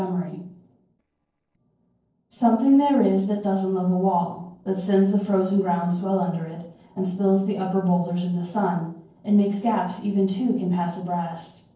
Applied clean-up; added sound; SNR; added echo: neural separator model SepFormer DNS4.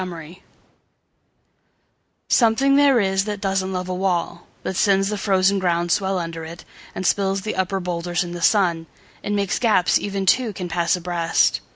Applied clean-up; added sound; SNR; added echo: none; none; none; none.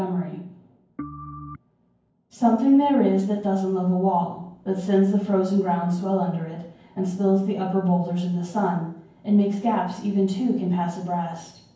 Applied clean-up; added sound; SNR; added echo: none; Organ; 15 dB; reverberation time 0.9 s.